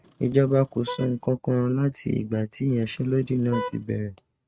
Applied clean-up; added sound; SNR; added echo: neural mask model RNNoise.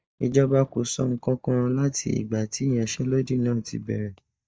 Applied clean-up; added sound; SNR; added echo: neural mask model DeepFilterNet 3.